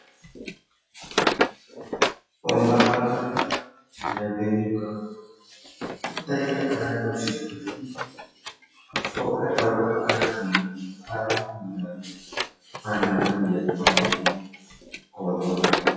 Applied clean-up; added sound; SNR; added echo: classical method WPE with log-MMSE.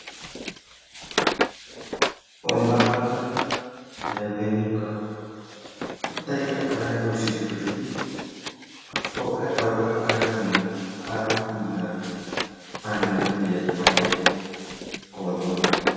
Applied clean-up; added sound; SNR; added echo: none; Wood; 1 dB; reverberation time 2.2 s.